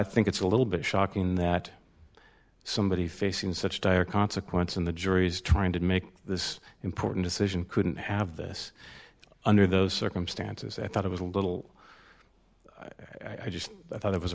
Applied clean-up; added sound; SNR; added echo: none; none; none; none.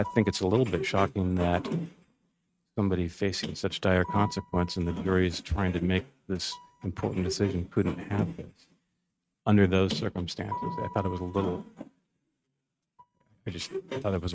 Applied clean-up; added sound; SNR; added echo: neural mask model RNNoise.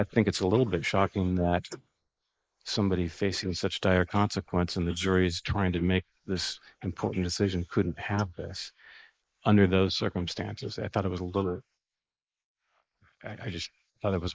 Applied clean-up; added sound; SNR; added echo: neural mask model Resemble Enhance denoiser.